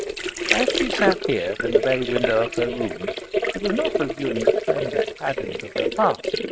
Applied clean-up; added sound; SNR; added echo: neural mask model RNNoise.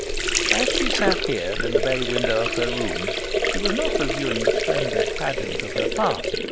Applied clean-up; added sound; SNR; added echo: none; Sink (filling or washing) / Water; -4 dB; none.